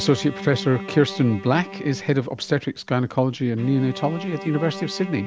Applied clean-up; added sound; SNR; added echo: none; Bowed string instrument; 13 dB; none.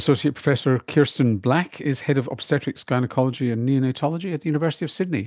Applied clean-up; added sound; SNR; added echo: none; none; none; none.